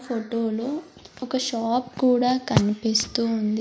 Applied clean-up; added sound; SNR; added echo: none; none; none; none.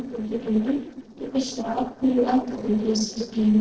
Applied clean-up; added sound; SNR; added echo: neural separator model SepFormer DNS4.